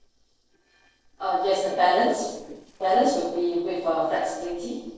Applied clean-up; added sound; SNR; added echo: neural separator model SepFormer DNS4.